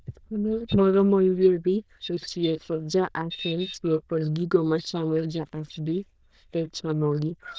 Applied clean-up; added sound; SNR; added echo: neural diffusion model UNIVERSE++.